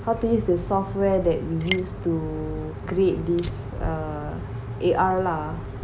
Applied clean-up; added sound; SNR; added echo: none; Fire; 15 dB; none.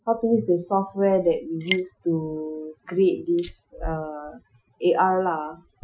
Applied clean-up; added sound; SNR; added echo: classical method Wiener filter.